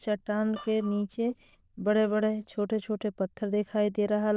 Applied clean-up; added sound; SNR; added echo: neural diffusion model UNIVERSE++.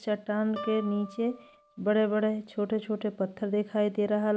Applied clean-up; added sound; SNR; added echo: none; Guitar; 18 dB; none.